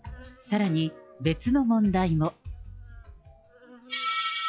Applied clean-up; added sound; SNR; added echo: classical method log-MMSE.